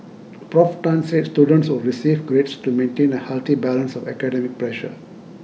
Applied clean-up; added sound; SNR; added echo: none; none; none; none.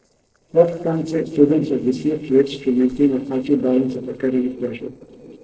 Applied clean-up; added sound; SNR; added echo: neural separator model SepFormer DNS4.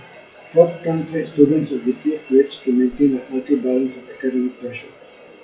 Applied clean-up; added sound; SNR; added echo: classical method WPE with log-MMSE.